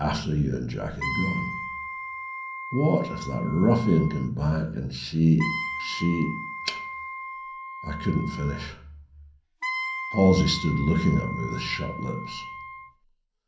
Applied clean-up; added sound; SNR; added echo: none; Wind instrument, woodwind instrument; 9 dB; reverberation time 0.6 s.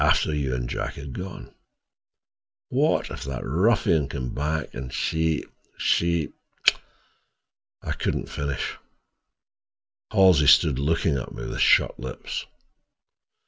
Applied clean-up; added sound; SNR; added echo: none; none; none; none.